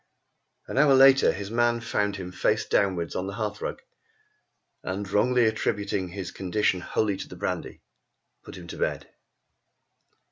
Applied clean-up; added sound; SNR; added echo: none; none; none; none.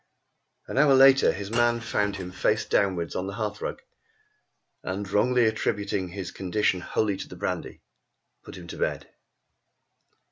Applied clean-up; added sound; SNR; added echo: none; Shatter / Crushing; 17 dB; none.